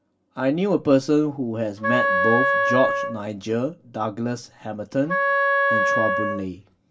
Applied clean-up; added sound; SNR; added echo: none; Wind instrument, woodwind instrument; -1 dB; reverberation time 0.1 s.